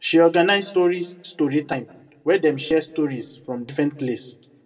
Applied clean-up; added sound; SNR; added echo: none; none; none; reverberation time 0.8 s.